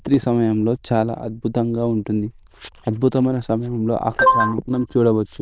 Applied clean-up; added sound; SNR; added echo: neural diffusion model UNIVERSE++.